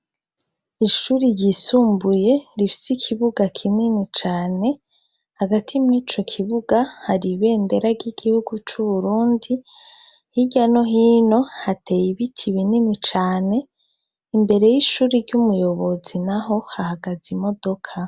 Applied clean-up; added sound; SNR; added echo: none; none; none; none.